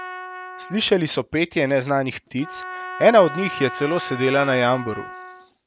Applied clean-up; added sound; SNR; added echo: none; Trumpet; 13 dB; none.